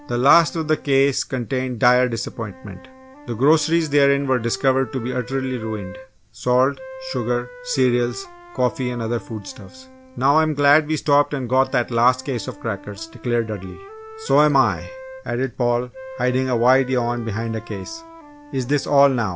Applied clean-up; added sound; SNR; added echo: none; Wind instrument, woodwind instrument; 19 dB; none.